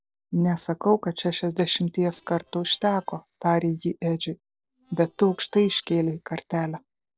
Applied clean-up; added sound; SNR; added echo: neural separator model SepFormer DNS4.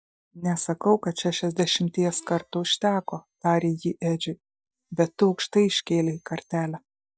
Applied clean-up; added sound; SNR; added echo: neural mask model DeepFilterNet 3.